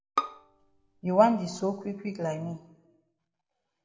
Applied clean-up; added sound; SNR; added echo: none; Bowed string instrument; 7 dB; reverberation time 1.0 s.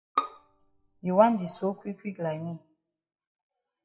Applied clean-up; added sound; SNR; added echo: classical method WPE with log-MMSE.